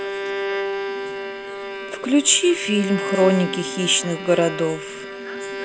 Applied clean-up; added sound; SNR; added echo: none; Bowed string instrument; 7 dB; none.